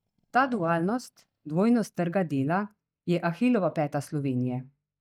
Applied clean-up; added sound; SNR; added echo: neural mask model DeepFilterNet 3.